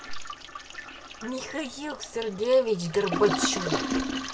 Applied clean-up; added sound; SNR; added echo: none; Toilet flush; 4 dB; none.